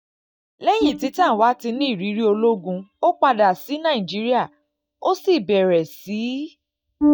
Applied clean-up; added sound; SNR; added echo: neural mask model DeepFilterNet 3.